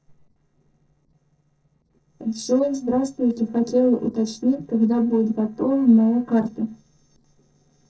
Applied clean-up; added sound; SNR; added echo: neural separator model SepFormer DNS4.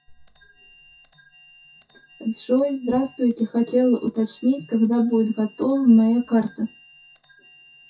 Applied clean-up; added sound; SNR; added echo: classical method WPE with log-MMSE.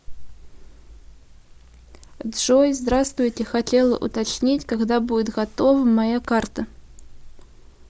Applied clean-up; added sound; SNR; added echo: none; none; none; none.